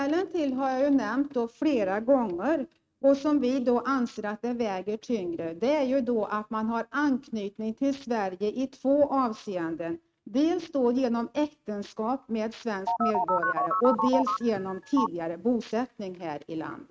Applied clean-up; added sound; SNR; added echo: neural mask model RNNoise.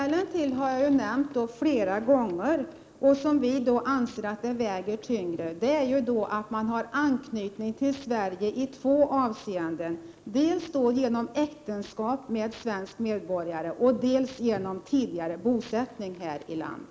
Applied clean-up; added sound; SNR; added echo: none; none; none; none.